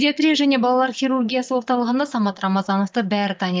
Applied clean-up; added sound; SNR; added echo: neural mask model DeepFilterNet 3.